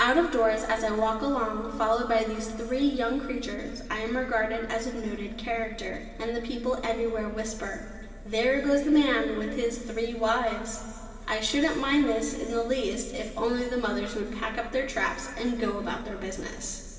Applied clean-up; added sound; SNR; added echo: none; Engine; 15 dB; reverberation time 2.4 s.